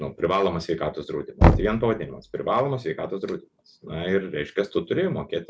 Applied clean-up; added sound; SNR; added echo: none; Knock; 0 dB; none.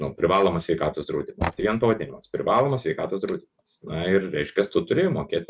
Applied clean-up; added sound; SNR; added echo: neural mask model RNNoise.